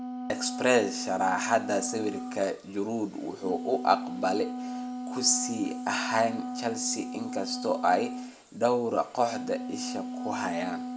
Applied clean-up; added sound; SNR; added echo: none; Wind instrument, woodwind instrument; 7 dB; reverberation time 0.6 s.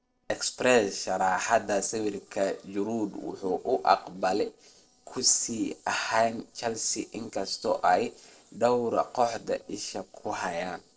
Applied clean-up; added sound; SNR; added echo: neural separator model SepFormer DNS4.